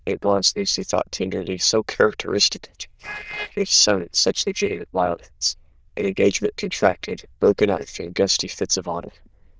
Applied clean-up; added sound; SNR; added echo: neural diffusion model UNIVERSE++.